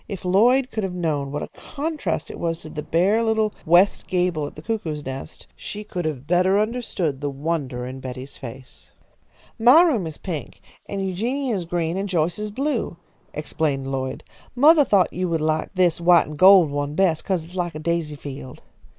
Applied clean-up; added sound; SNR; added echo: neural mask model Resemble Enhance denoiser.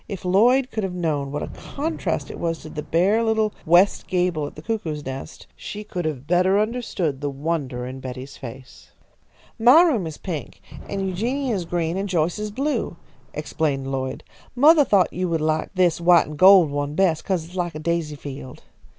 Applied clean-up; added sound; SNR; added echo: none; Fireworks; 19 dB; none.